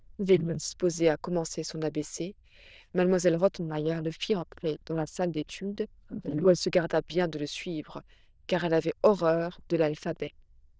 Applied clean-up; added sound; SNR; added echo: neural diffusion model UNIVERSE++.